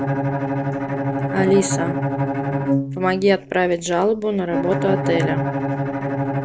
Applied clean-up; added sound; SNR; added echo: none; Bowed string instrument; 0 dB; none.